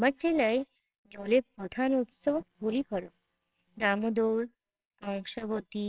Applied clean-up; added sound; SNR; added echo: neural separator model SepFormer WHAMR!.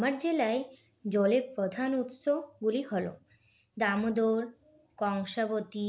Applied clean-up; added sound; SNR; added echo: none; none; none; none.